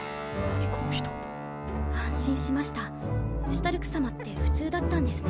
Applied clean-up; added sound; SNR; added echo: none; Guitar; 8 dB; none.